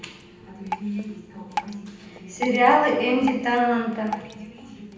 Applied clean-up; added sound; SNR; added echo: none; Drip; 12 dB; reverberation time 0.8 s.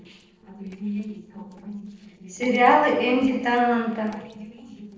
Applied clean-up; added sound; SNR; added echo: neural separator model SepFormer DNS4.